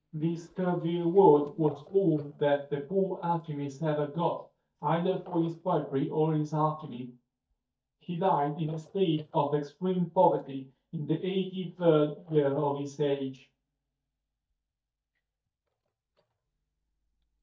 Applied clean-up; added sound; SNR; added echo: neural mask model DeepFilterNet 3.